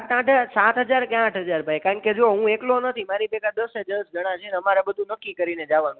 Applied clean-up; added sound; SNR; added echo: none; none; none; none.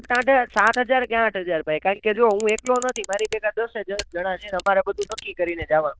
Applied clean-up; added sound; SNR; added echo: neural diffusion model UNIVERSE++.